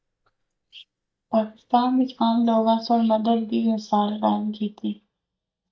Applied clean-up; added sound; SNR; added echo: neural mask model DeepFilterNet 3.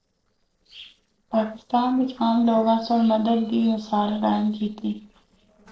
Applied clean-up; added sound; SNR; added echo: neural separator model SepFormer DNS4.